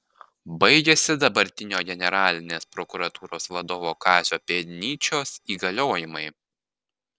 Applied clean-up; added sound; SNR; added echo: neural separator model SepFormer DNS4.